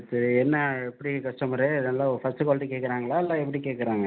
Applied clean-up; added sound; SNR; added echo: none; none; none; none.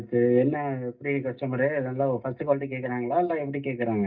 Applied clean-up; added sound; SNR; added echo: neural mask model DeepFilterNet 3.